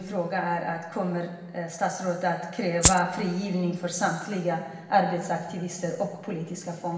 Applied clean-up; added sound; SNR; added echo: none; Rattle (instrument); -5 dB; reverberation time 1.2 s.